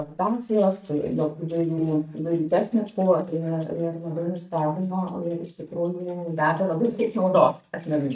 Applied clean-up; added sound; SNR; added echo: neural mask model DeepFilterNet 3.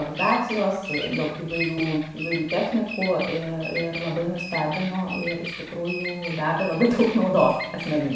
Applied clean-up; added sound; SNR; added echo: none; Bird vocalization, bird call, bird song; 9 dB; reverberation time 0.7 s.